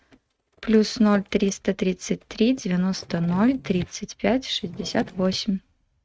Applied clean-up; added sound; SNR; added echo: neural mask model RNNoise.